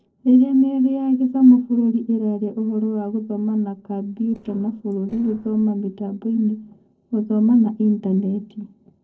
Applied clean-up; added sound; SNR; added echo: neural separator model SepFormer DNS4.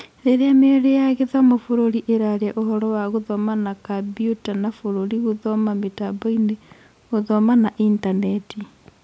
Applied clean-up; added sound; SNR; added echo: none; none; none; none.